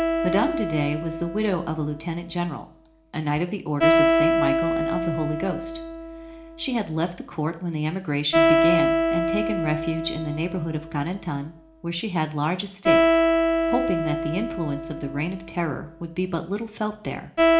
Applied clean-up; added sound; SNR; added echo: none; Acoustic guitar; -3 dB; reverberation time 0.4 s.